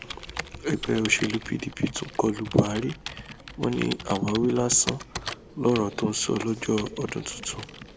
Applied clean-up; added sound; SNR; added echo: none; Computer keyboard; 11 dB; none.